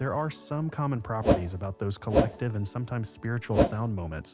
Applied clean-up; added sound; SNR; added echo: none; Whoosh, swoosh, swish; -5 dB; none.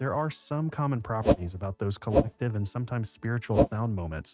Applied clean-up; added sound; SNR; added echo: neural mask model RNNoise.